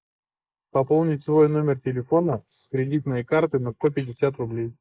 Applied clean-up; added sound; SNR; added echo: neural mask model Resemble Enhance denoiser.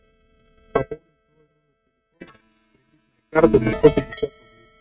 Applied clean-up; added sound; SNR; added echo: neural mask model RNNoise.